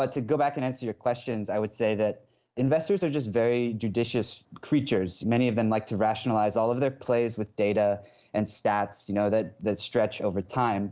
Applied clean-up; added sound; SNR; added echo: none; none; none; none.